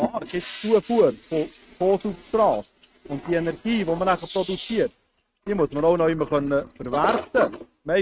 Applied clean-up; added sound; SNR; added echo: neural mask model RNNoise.